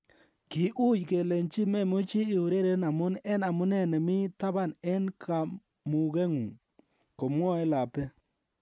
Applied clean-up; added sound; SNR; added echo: none; none; none; none.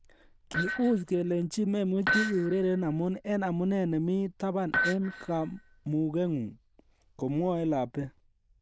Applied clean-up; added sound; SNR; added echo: neural diffusion model UNIVERSE++.